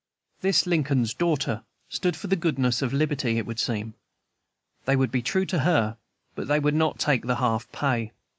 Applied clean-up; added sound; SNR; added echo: none; none; none; none.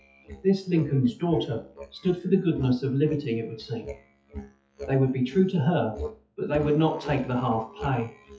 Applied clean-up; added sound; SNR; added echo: classical method WPE with log-MMSE.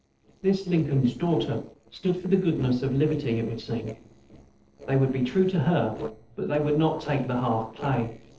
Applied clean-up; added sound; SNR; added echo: neural separator model SepFormer DNS4.